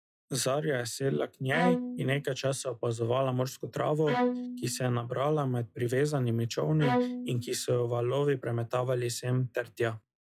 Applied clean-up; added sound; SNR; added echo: classical method log-MMSE.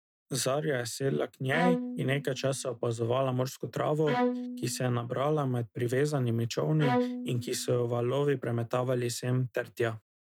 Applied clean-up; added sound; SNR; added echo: none; Bowed string instrument; 6 dB; none.